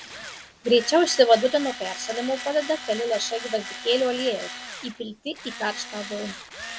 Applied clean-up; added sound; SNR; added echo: none; Tools; 12 dB; none.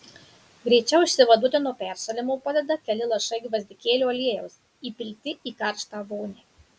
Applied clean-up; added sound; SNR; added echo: none; none; none; none.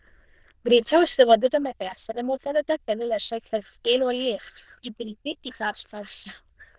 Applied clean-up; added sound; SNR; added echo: neural diffusion model UNIVERSE++.